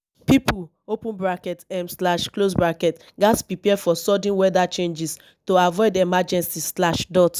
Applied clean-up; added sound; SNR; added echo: none; none; none; none.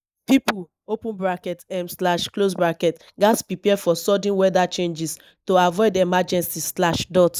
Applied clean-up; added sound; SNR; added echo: neural mask model Resemble Enhance denoiser.